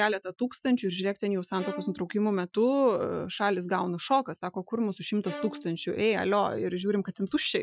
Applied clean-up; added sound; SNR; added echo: classical method Wiener filter.